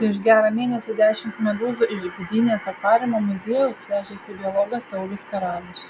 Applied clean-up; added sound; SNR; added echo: none; none; none; none.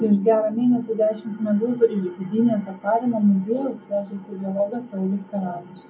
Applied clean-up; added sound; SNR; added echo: none; none; none; reverberation time 0.3 s.